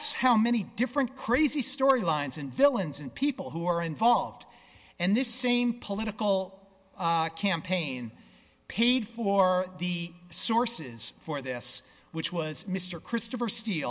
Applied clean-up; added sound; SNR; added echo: none; none; none; none.